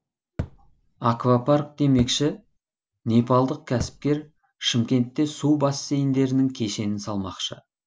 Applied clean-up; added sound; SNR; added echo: none; Thump, thud; 11 dB; none.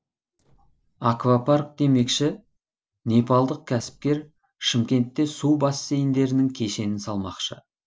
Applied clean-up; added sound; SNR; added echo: neural separator model SepFormer DNS4.